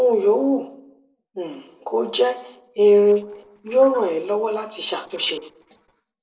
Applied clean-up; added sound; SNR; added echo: neural separator model SepFormer DNS4.